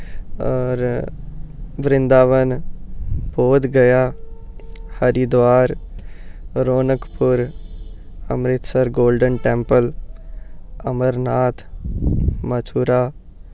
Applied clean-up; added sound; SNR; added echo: none; none; none; none.